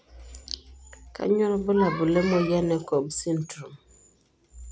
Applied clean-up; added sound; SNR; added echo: none; none; none; none.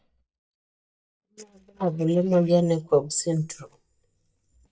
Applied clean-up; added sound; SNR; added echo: neural mask model DeepFilterNet 3.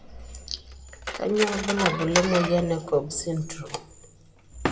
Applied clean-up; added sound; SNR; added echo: none; Cutlery, silverware; 6 dB; reverberation time 1.0 s.